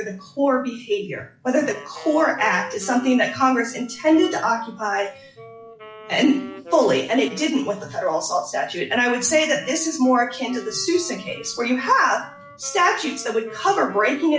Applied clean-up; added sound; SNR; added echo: classical method log-MMSE.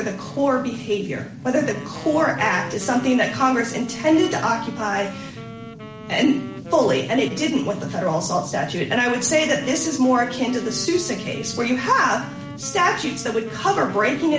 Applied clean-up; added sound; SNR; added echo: none; Wind instrument, woodwind instrument; 17 dB; none.